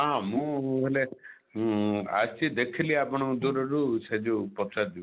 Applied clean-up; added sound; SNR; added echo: none; Snare drum; 19 dB; none.